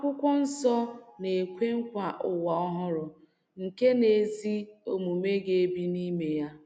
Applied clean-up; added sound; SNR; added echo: none; none; none; none.